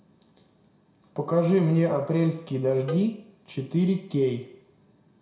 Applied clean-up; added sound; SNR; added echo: none; Cowbell; 15 dB; reverberation time 0.6 s.